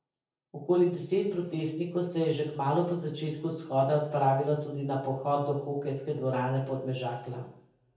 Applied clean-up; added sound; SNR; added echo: none; none; none; reverberation time 0.7 s.